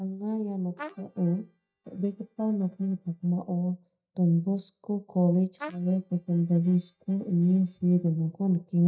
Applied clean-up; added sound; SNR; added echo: neural mask model DeepFilterNet 3.